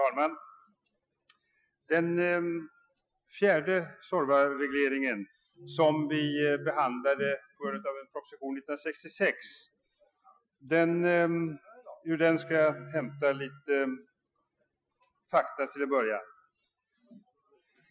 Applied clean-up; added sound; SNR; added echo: classical method Wiener filter.